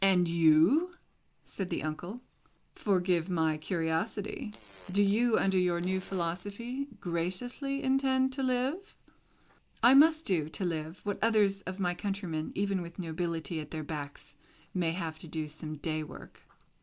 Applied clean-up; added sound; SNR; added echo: neural separator model SepFormer DNS4.